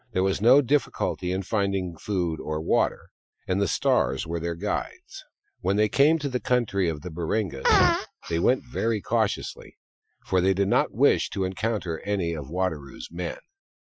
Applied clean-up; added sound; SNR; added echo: classical method Wiener filter.